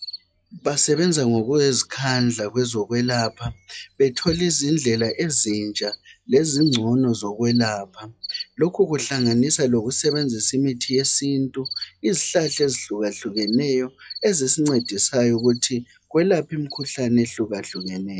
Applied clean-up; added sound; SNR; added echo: classical method log-MMSE.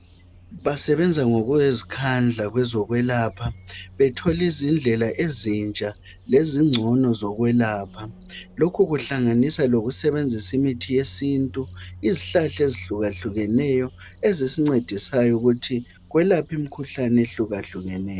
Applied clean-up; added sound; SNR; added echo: none; Cricket; 14 dB; none.